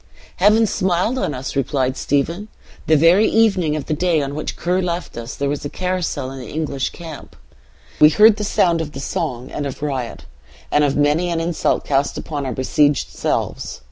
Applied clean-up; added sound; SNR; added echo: none; none; none; none.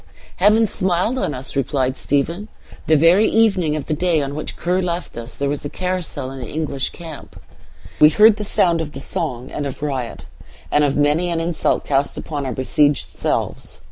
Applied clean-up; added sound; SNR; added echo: none; Writing; 14 dB; none.